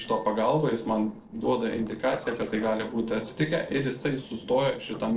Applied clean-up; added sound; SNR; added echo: neural separator model SepFormer DNS4.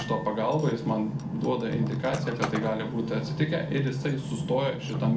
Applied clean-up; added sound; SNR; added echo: none; Squeak; 17 dB; reverberation time 0.4 s.